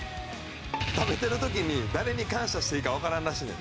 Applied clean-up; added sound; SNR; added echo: none; Bowed string instrument; 14 dB; none.